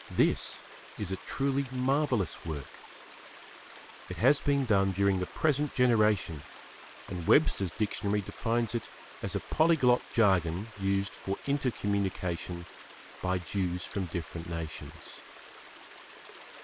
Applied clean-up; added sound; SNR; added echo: none; Stream; 18 dB; none.